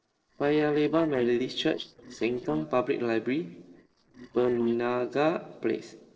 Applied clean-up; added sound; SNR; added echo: neural separator model SepFormer DNS4.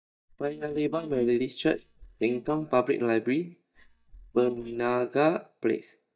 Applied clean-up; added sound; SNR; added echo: neural mask model DeepFilterNet 3.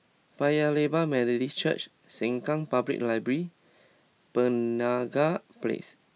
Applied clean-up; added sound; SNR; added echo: none; none; none; none.